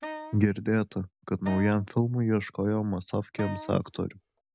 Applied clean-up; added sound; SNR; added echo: none; Wind instrument, woodwind instrument; 14 dB; none.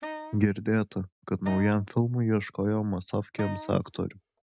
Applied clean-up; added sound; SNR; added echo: neural mask model RNNoise.